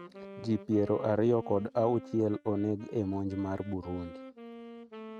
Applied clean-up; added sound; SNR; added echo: neural mask model RNNoise.